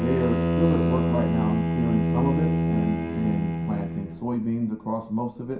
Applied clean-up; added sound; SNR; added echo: none; Bowed string instrument; -2 dB; reverberation time 0.5 s.